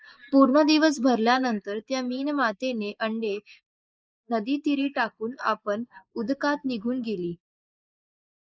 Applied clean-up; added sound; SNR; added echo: neural mask model Resemble Enhance denoiser.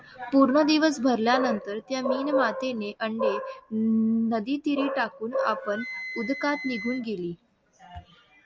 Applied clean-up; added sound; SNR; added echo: none; Wind instrument, woodwind instrument; 14 dB; none.